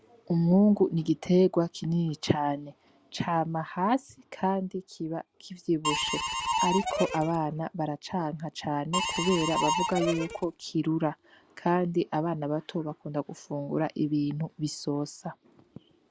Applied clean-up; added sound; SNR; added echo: none; Harmonica; 2 dB; none.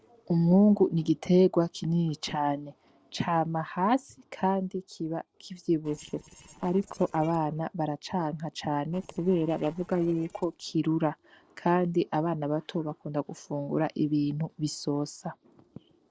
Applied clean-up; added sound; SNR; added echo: neural separator model SepFormer DNS4.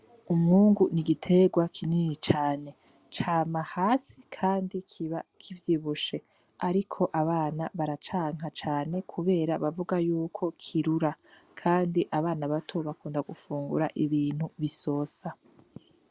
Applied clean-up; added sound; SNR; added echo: none; none; none; none.